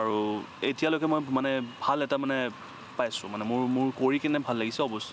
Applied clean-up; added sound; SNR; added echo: none; none; none; none.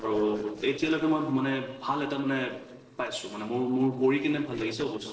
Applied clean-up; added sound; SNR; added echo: neural separator model SepFormer DNS4.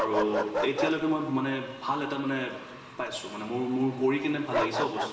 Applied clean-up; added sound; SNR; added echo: none; Bark; 5 dB; reverberation time 1.0 s.